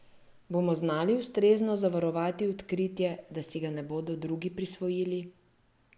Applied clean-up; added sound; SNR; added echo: none; none; none; none.